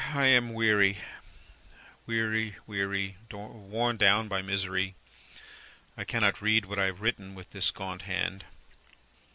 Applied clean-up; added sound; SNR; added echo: none; none; none; none.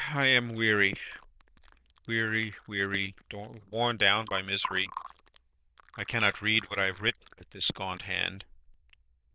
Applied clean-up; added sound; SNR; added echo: neural diffusion model UNIVERSE++.